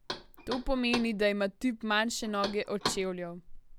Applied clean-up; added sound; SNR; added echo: none; Knock; 10 dB; none.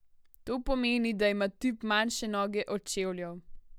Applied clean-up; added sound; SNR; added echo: none; none; none; none.